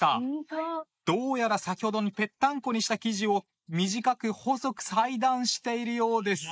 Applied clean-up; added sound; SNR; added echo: neural mask model Resemble Enhance denoiser.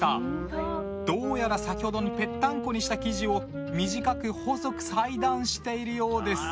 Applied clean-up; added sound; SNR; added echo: none; Wind instrument, woodwind instrument; 7 dB; none.